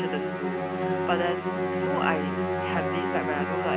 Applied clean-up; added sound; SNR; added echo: none; Musical instrument; -5 dB; none.